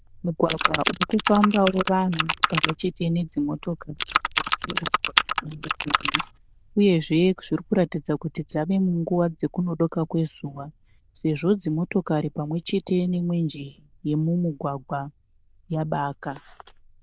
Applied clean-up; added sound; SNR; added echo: neural diffusion model UNIVERSE++.